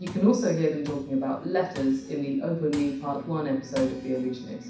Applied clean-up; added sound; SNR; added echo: none; Tools; 19 dB; reverberation time 0.6 s.